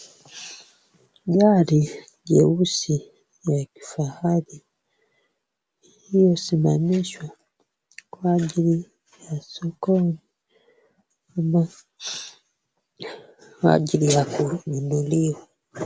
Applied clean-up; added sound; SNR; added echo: none; none; none; none.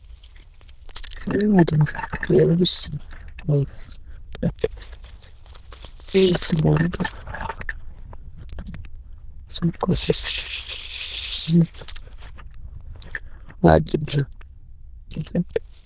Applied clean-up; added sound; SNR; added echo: neural diffusion model UNIVERSE++.